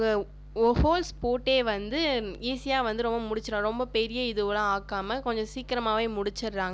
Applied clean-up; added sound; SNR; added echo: none; none; none; none.